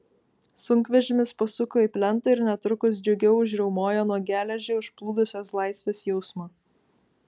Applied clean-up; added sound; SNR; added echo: none; none; none; none.